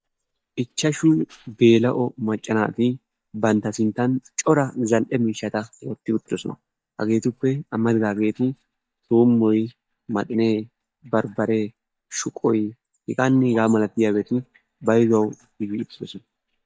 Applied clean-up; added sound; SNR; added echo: neural mask model DeepFilterNet 3.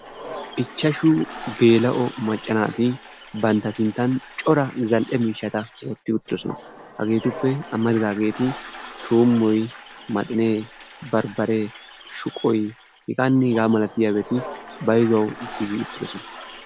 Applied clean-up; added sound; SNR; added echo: none; Toilet flush; 17 dB; none.